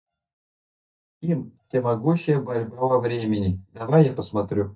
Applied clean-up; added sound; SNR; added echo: neural mask model DeepFilterNet 3.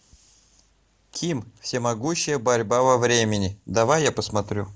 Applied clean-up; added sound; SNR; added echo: none; none; none; none.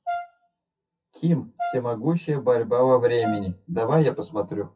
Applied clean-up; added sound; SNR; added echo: classical method WPE with log-MMSE.